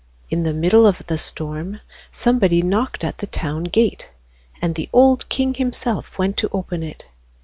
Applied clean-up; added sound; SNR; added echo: none; none; none; none.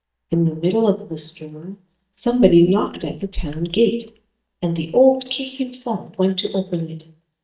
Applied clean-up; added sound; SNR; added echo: neural mask model DeepFilterNet 3.